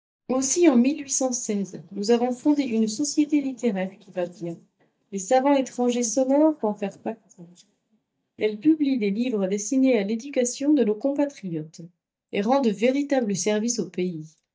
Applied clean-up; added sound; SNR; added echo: neural mask model DeepFilterNet 3.